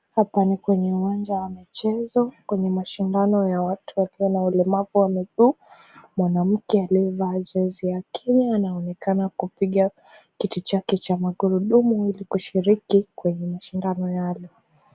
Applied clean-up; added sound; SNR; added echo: none; none; none; none.